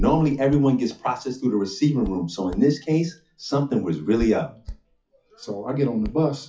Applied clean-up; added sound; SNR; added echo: classical method WPE with log-MMSE.